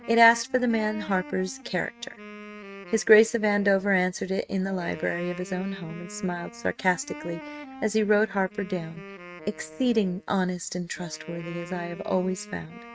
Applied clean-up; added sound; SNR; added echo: neural mask model RNNoise.